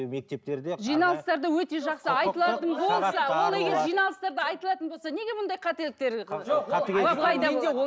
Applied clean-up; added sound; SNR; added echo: none; none; none; none.